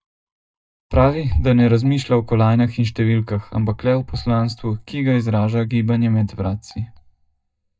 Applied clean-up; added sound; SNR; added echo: neural mask model DeepFilterNet 3.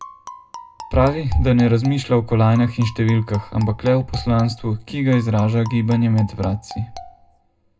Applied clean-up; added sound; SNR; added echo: none; Marimba, xylophone; 20 dB; reverberation time 0.2 s.